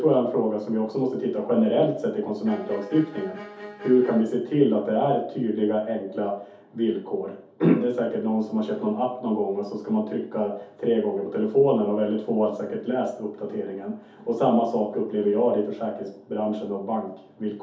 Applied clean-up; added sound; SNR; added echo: none; Bowed string instrument; 15 dB; reverberation time 0.5 s.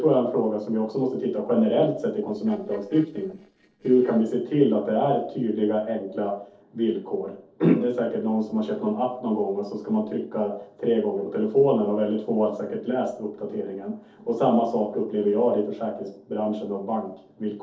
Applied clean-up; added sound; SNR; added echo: neural separator model SepFormer DNS4.